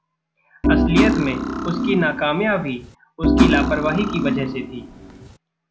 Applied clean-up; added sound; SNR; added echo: none; Organ + Cutlery, silverware; -3 dB; none.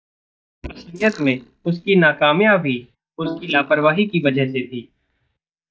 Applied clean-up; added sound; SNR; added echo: neural mask model DeepFilterNet 3.